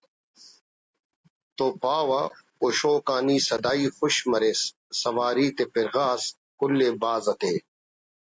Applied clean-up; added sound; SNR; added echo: none; none; none; none.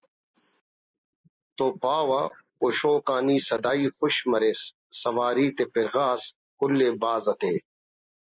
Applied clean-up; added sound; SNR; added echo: neural mask model Resemble Enhance denoiser.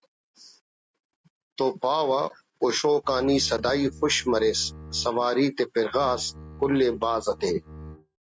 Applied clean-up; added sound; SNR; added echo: neural mask model RNNoise.